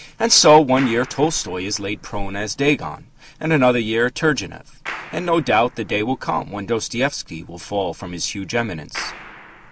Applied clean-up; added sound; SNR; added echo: none; Clapping; 19 dB; none.